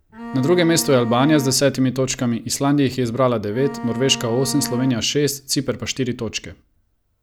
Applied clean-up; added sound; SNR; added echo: none; Bowed string instrument; 11 dB; none.